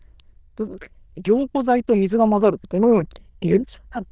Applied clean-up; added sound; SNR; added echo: neural diffusion model UNIVERSE++.